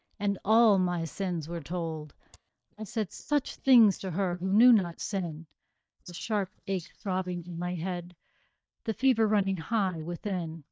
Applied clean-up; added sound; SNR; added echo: neural mask model DeepFilterNet 3.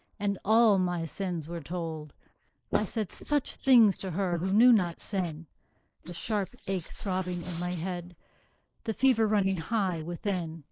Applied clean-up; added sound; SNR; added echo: neural mask model Resemble Enhance denoiser.